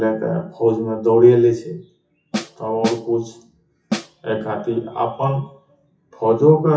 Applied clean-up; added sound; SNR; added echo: classical method WPE with log-MMSE.